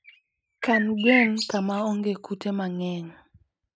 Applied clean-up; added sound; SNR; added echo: neural mask model RNNoise.